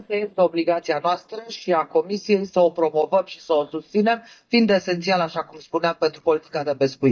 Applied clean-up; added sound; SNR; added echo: neural mask model DeepFilterNet 3.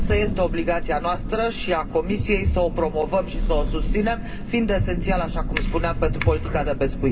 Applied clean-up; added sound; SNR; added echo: none; Thunder; 2 dB; reverberation time 0.2 s.